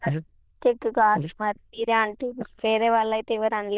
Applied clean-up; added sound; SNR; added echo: neural diffusion model UNIVERSE++.